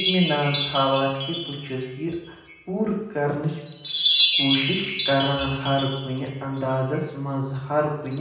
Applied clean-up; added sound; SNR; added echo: none; Wind chime; 3 dB; reverberation time 0.9 s.